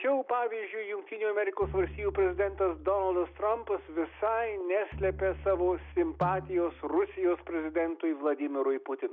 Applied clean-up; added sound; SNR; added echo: none; Snare drum + Bowed string instrument; 14 dB; none.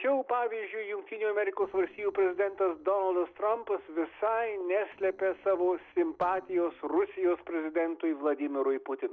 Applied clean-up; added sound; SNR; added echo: neural separator model SepFormer DNS4.